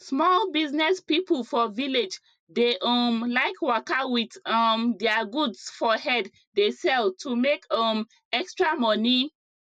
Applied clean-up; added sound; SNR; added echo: neural mask model Resemble Enhance denoiser.